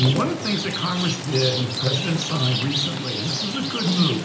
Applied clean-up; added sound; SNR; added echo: none; Rain; 4 dB; reverberation time 0.8 s.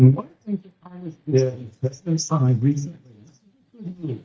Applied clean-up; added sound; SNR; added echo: neural mask model DeepFilterNet 3.